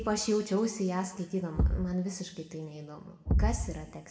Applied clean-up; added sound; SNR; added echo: none; Thump, thud; 1 dB; reverberation time 0.9 s.